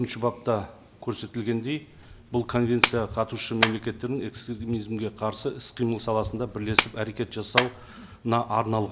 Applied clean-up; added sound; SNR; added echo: none; Clapping; 5 dB; reverberation time 2.2 s.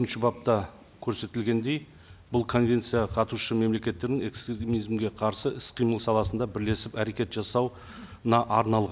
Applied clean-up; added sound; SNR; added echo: none; none; none; none.